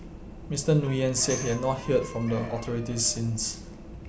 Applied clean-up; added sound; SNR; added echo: none; Tambourine + Chicken, rooster; 14 dB; none.